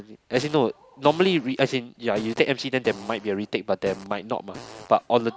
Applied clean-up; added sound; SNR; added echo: none; Fart; 20 dB; none.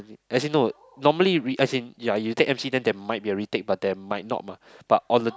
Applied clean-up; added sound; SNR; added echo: none; none; none; none.